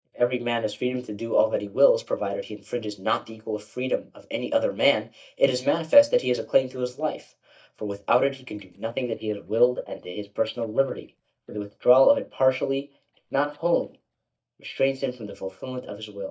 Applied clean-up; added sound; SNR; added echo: neural mask model DeepFilterNet 3.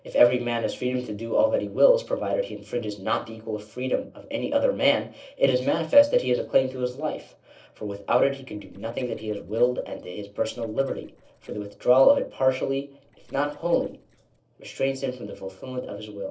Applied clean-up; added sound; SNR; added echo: neural separator model SepFormer DNS4.